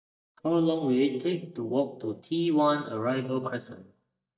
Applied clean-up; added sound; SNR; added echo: neural mask model DeepFilterNet 3.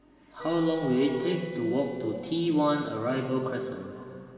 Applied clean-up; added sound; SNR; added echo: none; Wind instrument, woodwind instrument; 15 dB; reverberation time 2.7 s.